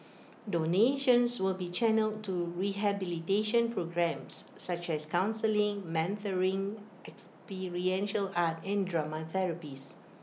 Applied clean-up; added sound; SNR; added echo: none; none; none; none.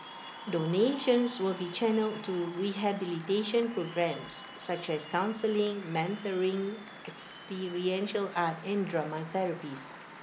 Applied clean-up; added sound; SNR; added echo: none; Applause / Cheering; 16 dB; none.